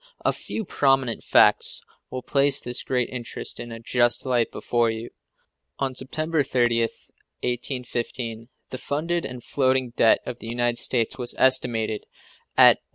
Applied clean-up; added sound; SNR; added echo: none; none; none; none.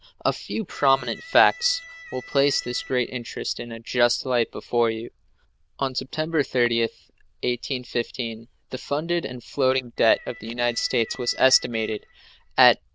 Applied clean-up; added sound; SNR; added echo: neural diffusion model UNIVERSE++.